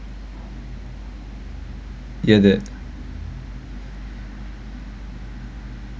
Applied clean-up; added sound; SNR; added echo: none; none; none; none.